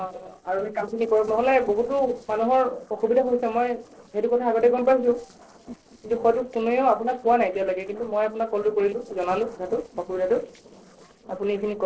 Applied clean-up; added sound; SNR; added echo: neural separator model SepFormer DNS4.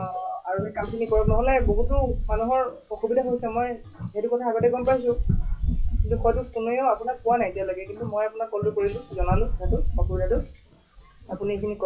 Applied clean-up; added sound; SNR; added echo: classical method WPE with log-MMSE.